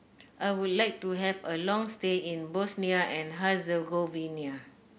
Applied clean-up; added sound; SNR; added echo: none; none; none; none.